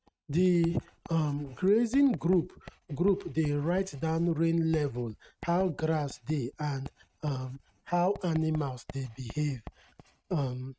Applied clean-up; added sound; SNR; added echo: neural mask model RNNoise.